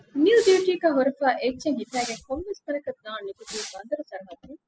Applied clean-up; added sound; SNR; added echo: classical method spectral subtraction.